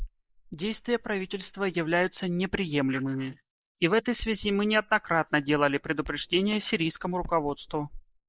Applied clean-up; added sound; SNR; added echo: neural mask model Resemble Enhance denoiser.